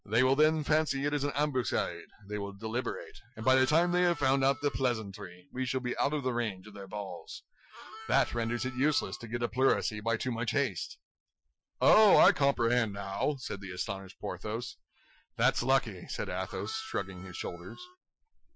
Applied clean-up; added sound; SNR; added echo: classical method Wiener filter.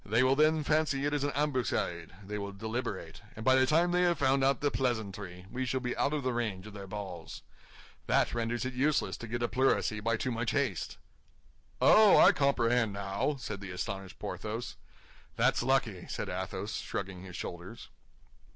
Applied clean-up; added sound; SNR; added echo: none; none; none; none.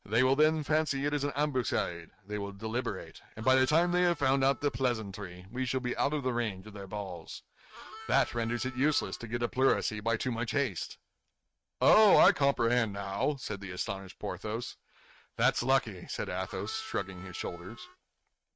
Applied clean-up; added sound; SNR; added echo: neural mask model RNNoise.